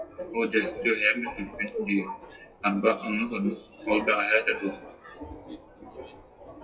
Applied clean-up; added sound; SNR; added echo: classical method WPE with log-MMSE.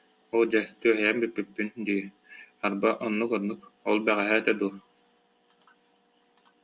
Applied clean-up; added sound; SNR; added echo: none; none; none; none.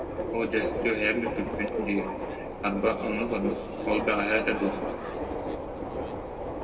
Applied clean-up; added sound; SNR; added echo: none; Subway, metro, underground; 2 dB; reverberation time 1.6 s.